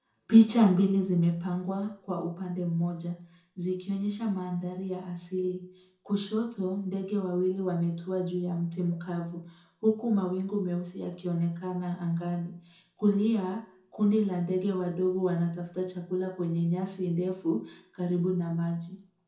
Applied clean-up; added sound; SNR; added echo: none; none; none; reverberation time 0.5 s.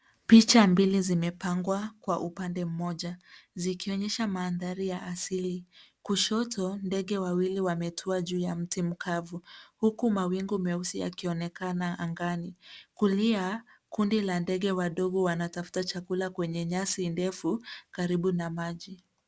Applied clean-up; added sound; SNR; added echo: none; none; none; none.